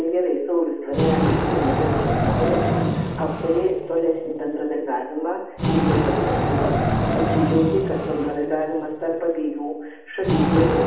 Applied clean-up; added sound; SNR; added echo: none; Wild animals; 0 dB; reverberation time 0.8 s.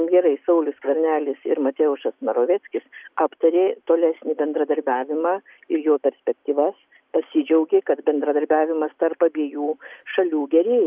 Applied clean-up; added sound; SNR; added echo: none; none; none; none.